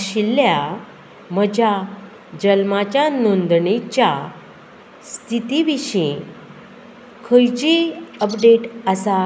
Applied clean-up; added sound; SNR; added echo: none; Bird; 19 dB; none.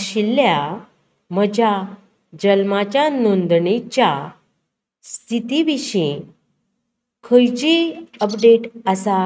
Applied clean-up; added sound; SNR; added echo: neural mask model RNNoise.